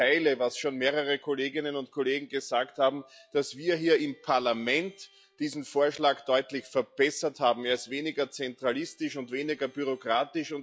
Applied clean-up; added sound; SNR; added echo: classical method log-MMSE.